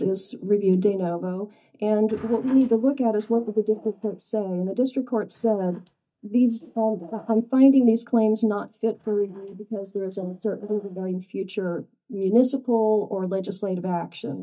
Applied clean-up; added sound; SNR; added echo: neural mask model DeepFilterNet 3.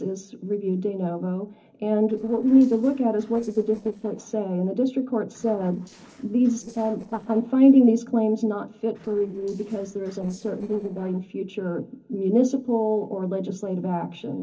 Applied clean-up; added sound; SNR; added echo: neural separator model SepFormer DNS4.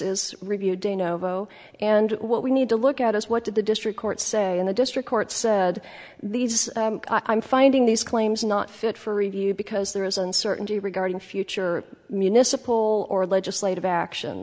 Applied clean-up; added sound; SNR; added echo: none; none; none; none.